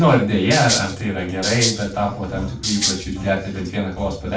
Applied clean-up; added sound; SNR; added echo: none; Rattle (instrument); 4 dB; reverberation time 0.3 s.